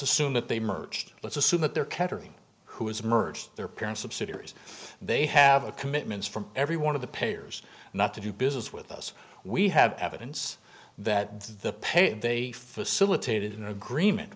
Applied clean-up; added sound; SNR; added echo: none; none; none; none.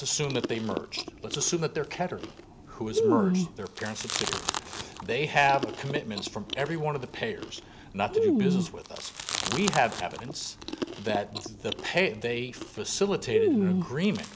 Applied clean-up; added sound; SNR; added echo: none; Chewing, mastication; 1 dB; none.